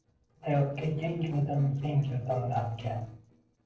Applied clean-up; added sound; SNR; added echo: neural separator model SepFormer DNS4.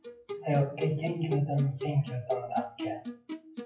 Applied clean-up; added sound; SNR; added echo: classical method WPE with log-MMSE.